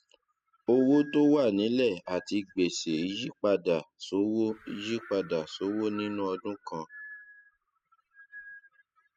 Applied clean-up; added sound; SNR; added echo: classical method spectral subtraction.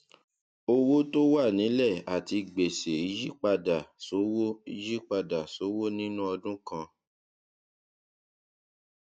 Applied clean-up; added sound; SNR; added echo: none; none; none; none.